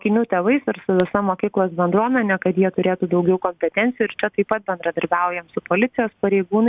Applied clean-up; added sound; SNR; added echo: none; Tap / Glass; 14 dB; none.